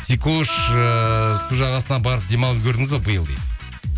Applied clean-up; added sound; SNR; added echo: none; Wind instrument, woodwind instrument; 8 dB; none.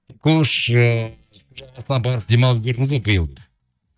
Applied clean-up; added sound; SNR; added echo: neural mask model DeepFilterNet 3.